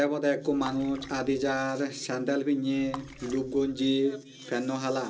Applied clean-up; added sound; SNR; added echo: none; Water / Splash, splatter; 19 dB; reverberation time 0.2 s.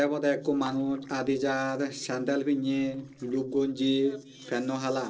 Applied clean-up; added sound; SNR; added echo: neural separator model SepFormer DNS4.